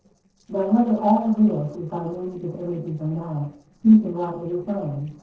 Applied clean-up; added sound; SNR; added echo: neural separator model SepFormer DNS4.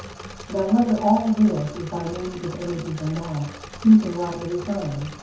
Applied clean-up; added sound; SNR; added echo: none; Engine / Mechanisms; 16 dB; reverberation time 0.6 s.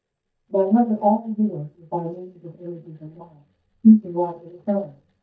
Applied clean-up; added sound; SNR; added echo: neural mask model DeepFilterNet 3.